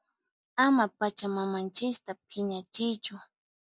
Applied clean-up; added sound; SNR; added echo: none; none; none; none.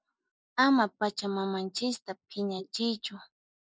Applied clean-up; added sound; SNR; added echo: neural mask model Resemble Enhance denoiser.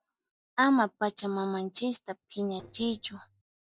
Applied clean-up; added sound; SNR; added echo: neural separator model SepFormer DNS4.